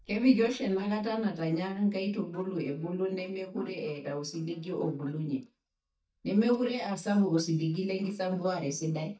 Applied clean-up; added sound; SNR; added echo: neural mask model DeepFilterNet 3.